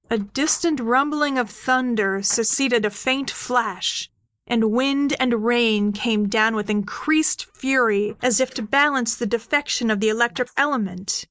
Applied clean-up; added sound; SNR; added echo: neural mask model Resemble Enhance denoiser.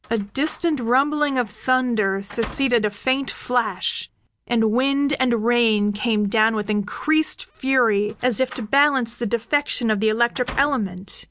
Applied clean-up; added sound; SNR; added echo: none; Slam; 20 dB; none.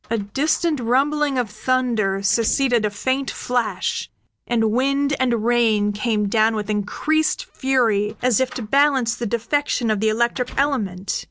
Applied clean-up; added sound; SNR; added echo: neural separator model SepFormer DNS4.